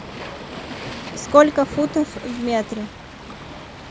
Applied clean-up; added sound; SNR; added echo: none; Waves, surf; 12 dB; none.